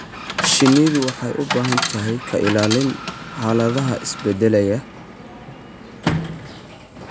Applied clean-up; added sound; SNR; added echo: none; Coin (dropping) / Chatter; 7 dB; none.